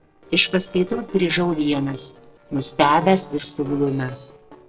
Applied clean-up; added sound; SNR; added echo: neural separator model SepFormer DNS4.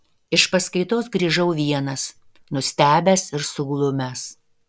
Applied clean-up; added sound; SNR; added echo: none; none; none; none.